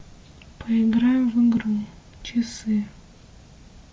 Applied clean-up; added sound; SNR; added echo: none; none; none; none.